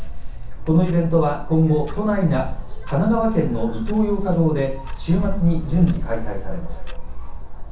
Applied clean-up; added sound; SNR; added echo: none; Clock; 3 dB; reverberation time 0.6 s.